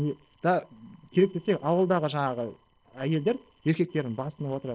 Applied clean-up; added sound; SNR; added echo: neural separator model SepFormer DNS4.